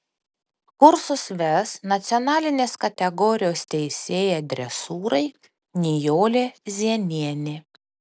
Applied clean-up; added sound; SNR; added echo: none; none; none; none.